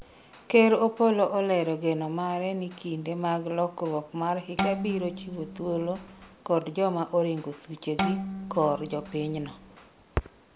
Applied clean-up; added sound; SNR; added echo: none; Bowed string instrument; 6 dB; none.